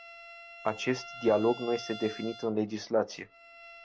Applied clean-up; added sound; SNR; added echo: none; Bowed string instrument; 15 dB; none.